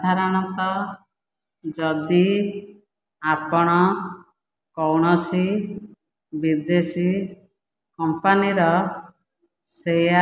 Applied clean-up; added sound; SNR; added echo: none; none; none; none.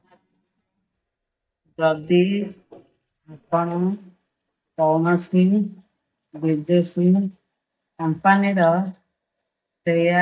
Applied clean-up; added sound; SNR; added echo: neural mask model DeepFilterNet 3.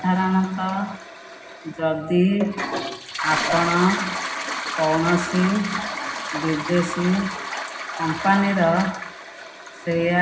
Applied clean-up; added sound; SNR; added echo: none; Toilet flush; 7 dB; reverberation time 0.4 s.